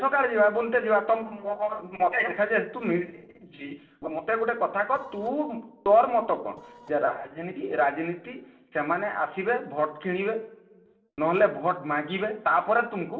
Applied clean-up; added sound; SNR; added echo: neural separator model SepFormer DNS4.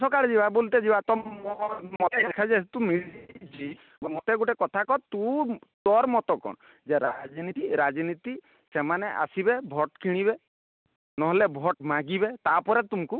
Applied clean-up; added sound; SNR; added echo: none; none; none; none.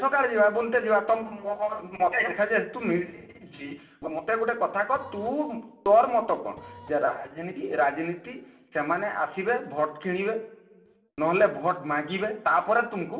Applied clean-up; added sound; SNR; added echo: none; Printer; 18 dB; reverberation time 0.9 s.